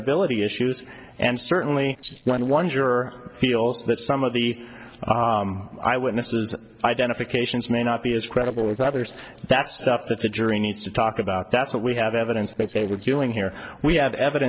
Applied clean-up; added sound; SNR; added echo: neural separator model SepFormer DNS4.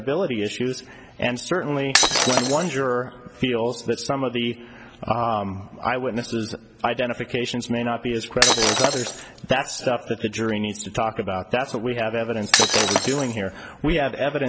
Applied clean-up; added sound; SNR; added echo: none; Shatter; -2 dB; none.